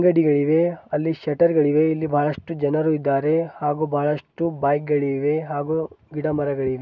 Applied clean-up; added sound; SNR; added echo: none; none; none; none.